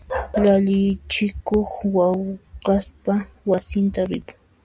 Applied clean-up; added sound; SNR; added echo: none; none; none; none.